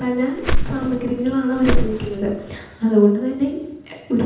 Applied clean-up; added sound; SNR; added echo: none; Whoosh, swoosh, swish; -1 dB; reverberation time 0.8 s.